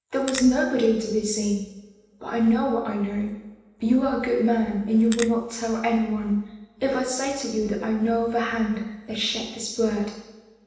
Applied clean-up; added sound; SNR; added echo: none; Crackle; 12 dB; reverberation time 0.9 s.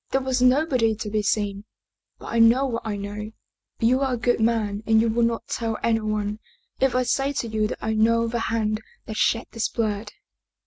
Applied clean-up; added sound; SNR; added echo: none; none; none; none.